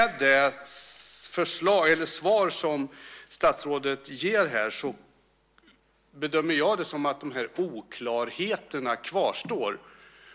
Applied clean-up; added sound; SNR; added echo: none; none; none; none.